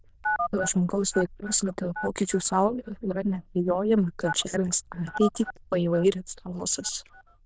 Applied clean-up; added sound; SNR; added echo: neural diffusion model UNIVERSE++.